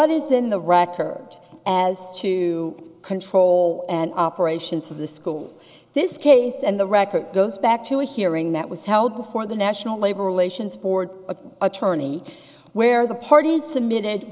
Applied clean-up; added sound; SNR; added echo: none; none; none; none.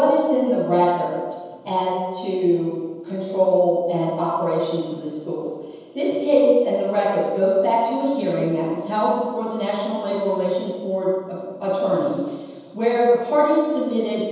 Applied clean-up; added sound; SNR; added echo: none; none; none; reverberation time 1.2 s.